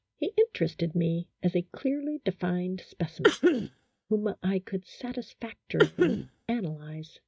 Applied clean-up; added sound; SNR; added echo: neural mask model RNNoise.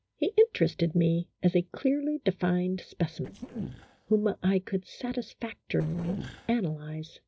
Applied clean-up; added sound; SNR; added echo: neural separator model SepFormer DNS4.